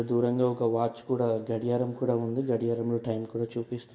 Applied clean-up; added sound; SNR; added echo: none; none; none; reverberation time 2.0 s.